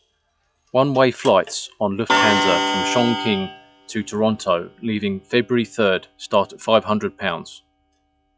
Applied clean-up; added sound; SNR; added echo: classical method log-MMSE.